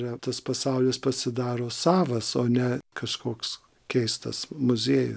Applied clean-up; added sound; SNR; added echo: none; none; none; none.